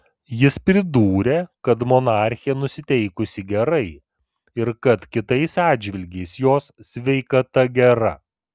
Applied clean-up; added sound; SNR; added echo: none; none; none; none.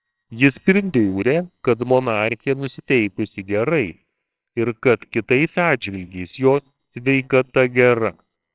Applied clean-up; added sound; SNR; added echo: neural separator model SepFormer WHAMR!.